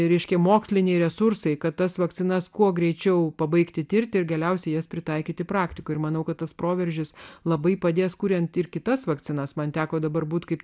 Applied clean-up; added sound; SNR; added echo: none; none; none; none.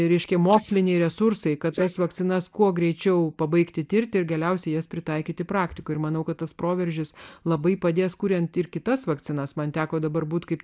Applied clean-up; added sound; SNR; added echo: neural mask model Resemble Enhance denoiser.